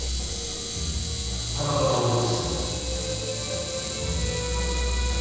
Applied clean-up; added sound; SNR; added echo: none; Camera; 6 dB; reverberation time 2.2 s.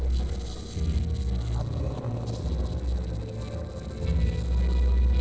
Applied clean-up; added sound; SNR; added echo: neural separator model SepFormer DNS4.